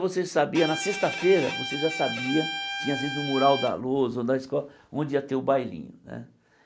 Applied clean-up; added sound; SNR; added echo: none; Bowed string instrument; 6 dB; none.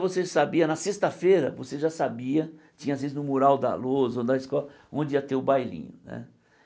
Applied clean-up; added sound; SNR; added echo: none; none; none; none.